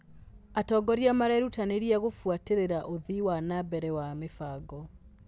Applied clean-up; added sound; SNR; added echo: none; none; none; none.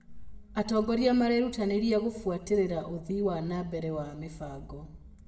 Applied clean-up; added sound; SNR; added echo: none; none; none; reverberation time 0.6 s.